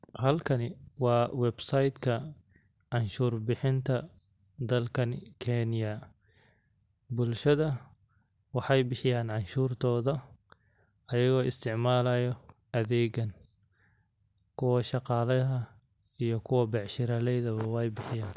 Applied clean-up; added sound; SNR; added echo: none; none; none; none.